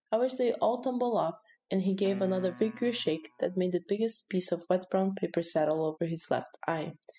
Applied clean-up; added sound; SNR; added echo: classical method spectral subtraction.